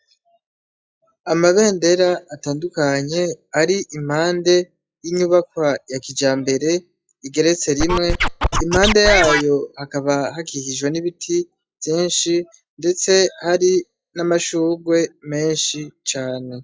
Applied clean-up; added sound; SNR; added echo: classical method log-MMSE.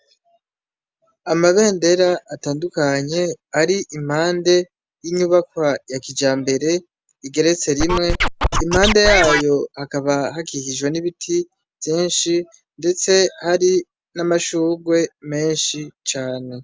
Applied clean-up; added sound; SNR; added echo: none; Scratching (performance technique); -1 dB; none.